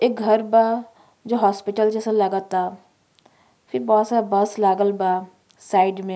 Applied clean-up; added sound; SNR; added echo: none; none; none; none.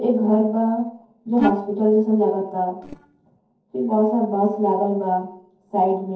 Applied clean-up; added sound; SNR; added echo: neural separator model SepFormer DNS4.